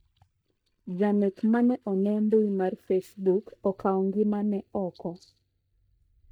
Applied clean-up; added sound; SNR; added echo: neural mask model DeepFilterNet 3.